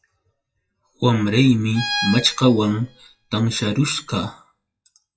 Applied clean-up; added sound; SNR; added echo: classical method WPE with log-MMSE.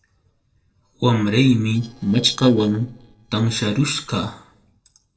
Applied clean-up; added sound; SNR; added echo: neural separator model SepFormer DNS4.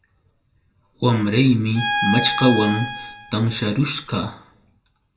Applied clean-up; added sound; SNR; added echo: none; Bowed string instrument; 5 dB; reverberation time 0.4 s.